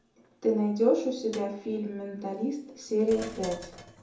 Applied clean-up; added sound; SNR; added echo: none; Sink (filling or washing); 19 dB; reverberation time 0.6 s.